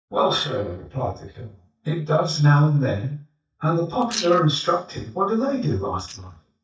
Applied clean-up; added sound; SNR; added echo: neural mask model DeepFilterNet 3.